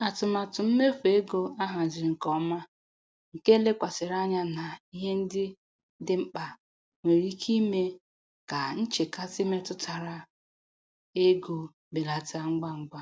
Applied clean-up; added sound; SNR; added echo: none; none; none; none.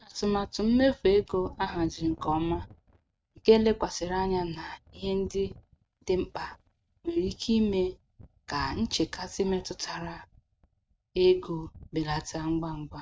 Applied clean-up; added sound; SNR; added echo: neural mask model RNNoise.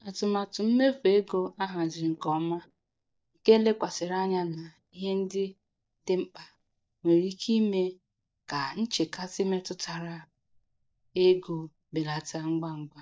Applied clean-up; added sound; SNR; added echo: neural mask model DeepFilterNet 3.